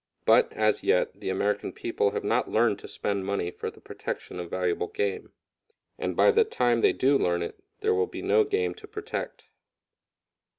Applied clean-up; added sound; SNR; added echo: none; none; none; none.